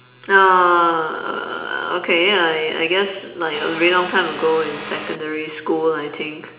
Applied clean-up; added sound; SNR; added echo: none; Vehicle; 12 dB; reverberation time 0.8 s.